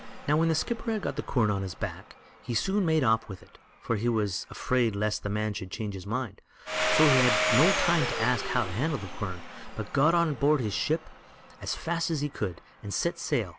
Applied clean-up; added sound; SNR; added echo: none; Domestic sounds, home sounds; 6 dB; none.